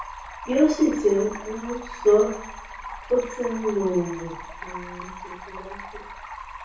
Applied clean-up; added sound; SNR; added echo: none; Stream; 13 dB; reverberation time 0.6 s.